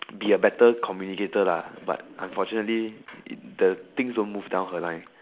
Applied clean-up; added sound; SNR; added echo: none; none; none; none.